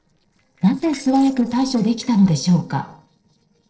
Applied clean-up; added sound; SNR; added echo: neural separator model SepFormer DNS4.